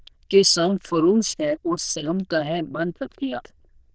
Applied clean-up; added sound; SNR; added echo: neural diffusion model UNIVERSE++.